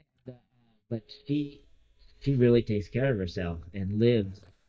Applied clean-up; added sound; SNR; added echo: neural mask model DeepFilterNet 3.